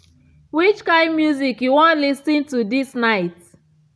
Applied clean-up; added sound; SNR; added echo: none; none; none; none.